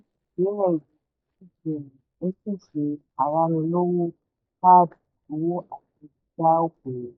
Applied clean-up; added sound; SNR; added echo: neural mask model DeepFilterNet 3.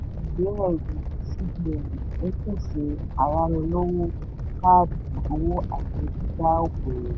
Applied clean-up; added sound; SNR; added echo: none; Animal; 3 dB; none.